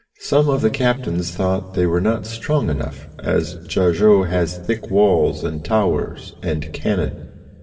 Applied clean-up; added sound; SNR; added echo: none; none; none; reverberation time 2.1 s.